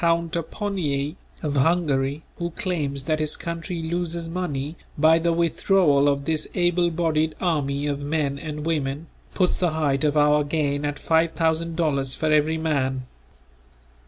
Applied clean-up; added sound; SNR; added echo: none; none; none; none.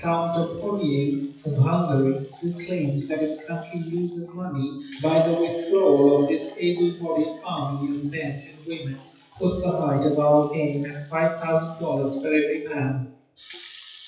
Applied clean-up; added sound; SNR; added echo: classical method WPE with log-MMSE.